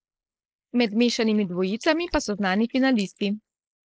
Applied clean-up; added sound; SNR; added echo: neural mask model Resemble Enhance denoiser.